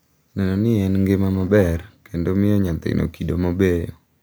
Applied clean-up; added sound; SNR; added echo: none; none; none; none.